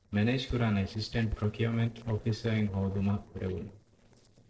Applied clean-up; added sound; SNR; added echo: neural separator model SepFormer DNS4.